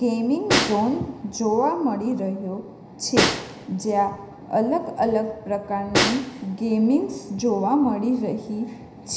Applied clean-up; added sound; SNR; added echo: none; Snare drum; 6 dB; reverberation time 0.9 s.